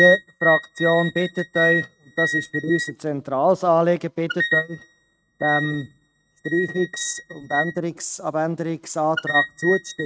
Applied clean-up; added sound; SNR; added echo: neural mask model RNNoise.